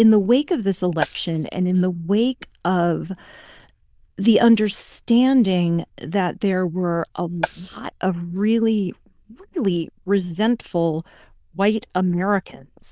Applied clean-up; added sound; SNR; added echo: neural diffusion model UNIVERSE++.